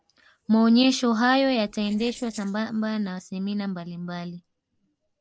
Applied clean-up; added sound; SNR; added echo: neural separator model SepFormer DNS4.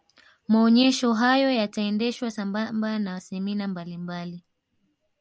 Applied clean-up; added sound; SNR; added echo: none; none; none; none.